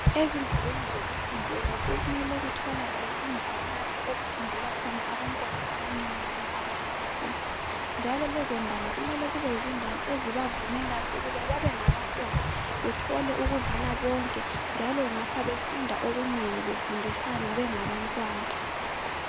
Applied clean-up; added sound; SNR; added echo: none; Water; -3 dB; none.